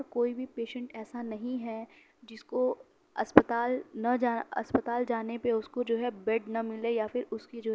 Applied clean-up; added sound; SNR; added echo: none; none; none; none.